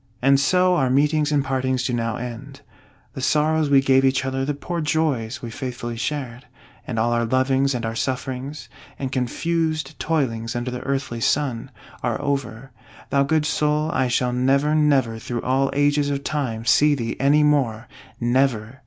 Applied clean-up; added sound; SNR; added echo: none; none; none; none.